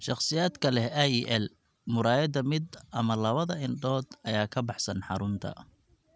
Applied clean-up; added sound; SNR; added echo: none; none; none; none.